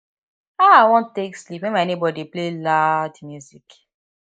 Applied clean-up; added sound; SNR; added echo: neural mask model Resemble Enhance denoiser.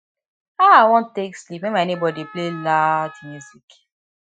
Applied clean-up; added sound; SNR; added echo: classical method Wiener filter.